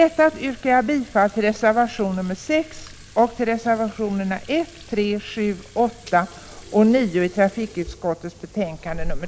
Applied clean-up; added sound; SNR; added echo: none; Sink (filling or washing) / Water tap, faucet; 14 dB; none.